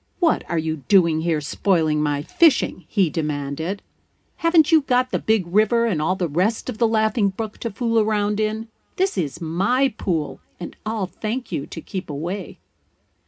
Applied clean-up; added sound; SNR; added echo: none; none; none; reverberation time 0.3 s.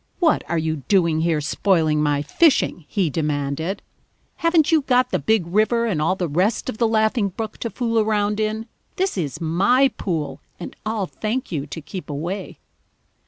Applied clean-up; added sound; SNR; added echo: none; none; none; none.